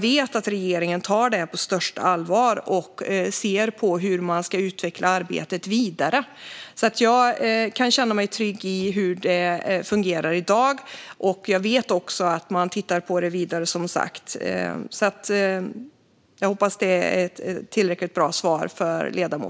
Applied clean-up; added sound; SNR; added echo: none; none; none; none.